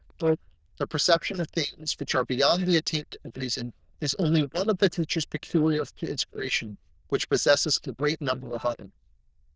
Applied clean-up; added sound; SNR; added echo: neural diffusion model UNIVERSE++.